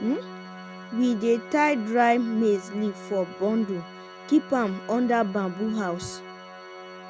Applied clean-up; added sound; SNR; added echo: none; Organ; 15 dB; none.